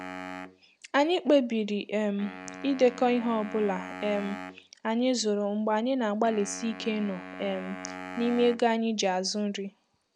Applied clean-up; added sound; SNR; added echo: none; Wind instrument, woodwind instrument; 15 dB; none.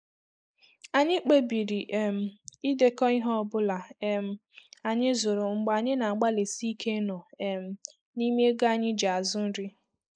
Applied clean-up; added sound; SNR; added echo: neural mask model Resemble Enhance denoiser.